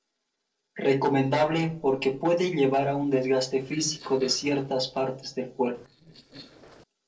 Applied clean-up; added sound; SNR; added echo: neural separator model SepFormer DNS4.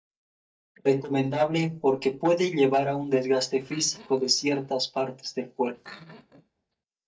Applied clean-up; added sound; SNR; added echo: neural mask model DeepFilterNet 3.